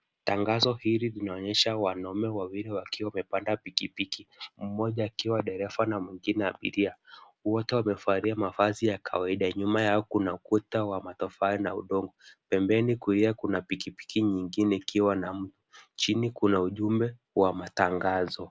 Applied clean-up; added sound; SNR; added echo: none; none; none; none.